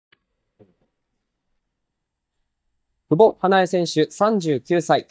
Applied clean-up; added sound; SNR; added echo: neural mask model DeepFilterNet 3.